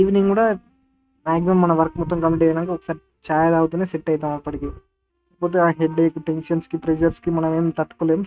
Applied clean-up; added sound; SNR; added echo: neural mask model RNNoise.